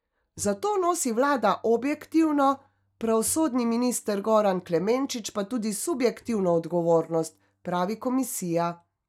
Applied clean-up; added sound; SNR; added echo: neural mask model DeepFilterNet 3.